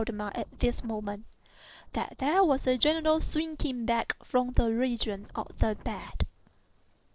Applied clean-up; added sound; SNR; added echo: neural separator model SepFormer DNS4.